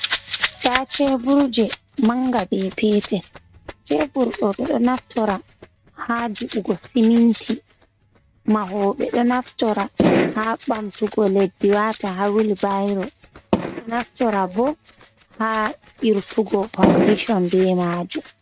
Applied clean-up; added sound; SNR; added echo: neural mask model RNNoise.